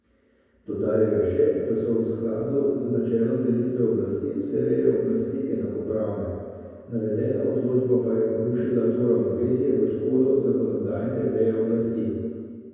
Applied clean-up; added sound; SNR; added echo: none; none; none; reverberation time 2.2 s.